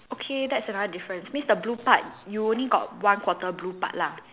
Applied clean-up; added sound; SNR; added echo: none; none; none; none.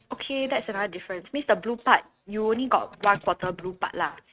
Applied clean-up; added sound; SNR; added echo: neural mask model RNNoise.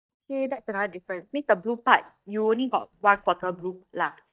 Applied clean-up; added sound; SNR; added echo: neural mask model DeepFilterNet 3.